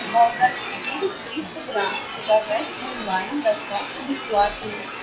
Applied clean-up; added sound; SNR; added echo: classical method log-MMSE.